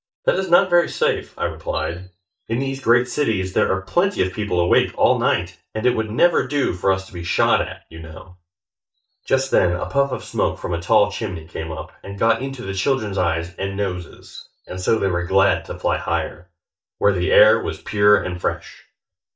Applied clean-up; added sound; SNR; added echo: neural mask model DeepFilterNet 3.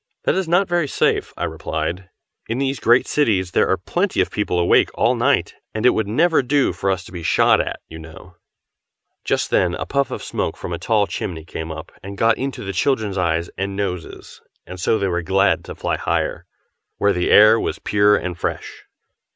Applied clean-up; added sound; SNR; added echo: none; none; none; none.